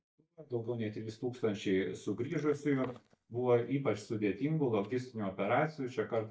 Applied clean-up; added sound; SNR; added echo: neural mask model DeepFilterNet 3.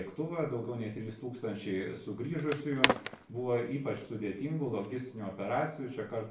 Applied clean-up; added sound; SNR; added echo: none; Skateboard; 2 dB; reverberation time 0.3 s.